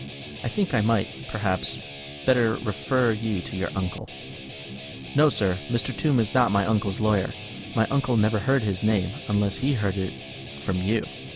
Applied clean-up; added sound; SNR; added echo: none; Guitar; 13 dB; none.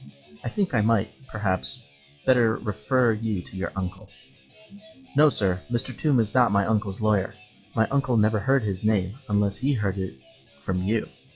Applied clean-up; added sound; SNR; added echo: classical method log-MMSE.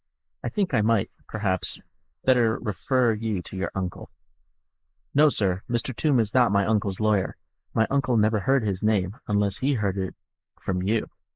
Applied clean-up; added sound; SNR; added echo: neural mask model Resemble Enhance denoiser.